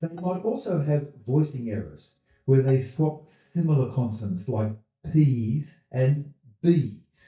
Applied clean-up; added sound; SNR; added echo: neural mask model DeepFilterNet 3.